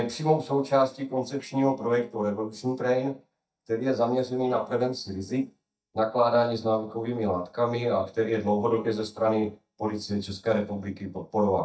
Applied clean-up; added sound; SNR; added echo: neural mask model DeepFilterNet 3.